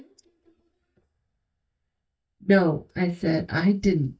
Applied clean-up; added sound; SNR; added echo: neural mask model DeepFilterNet 3.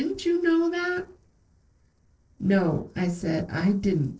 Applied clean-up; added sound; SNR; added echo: neural separator model SepFormer DNS4.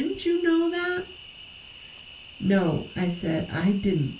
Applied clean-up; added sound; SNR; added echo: none; Cricket; 19 dB; reverberation time 0.3 s.